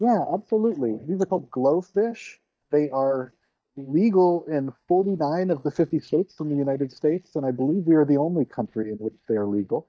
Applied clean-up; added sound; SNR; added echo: neural mask model DeepFilterNet 3.